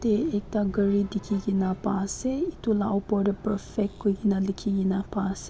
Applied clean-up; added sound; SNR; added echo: none; none; none; none.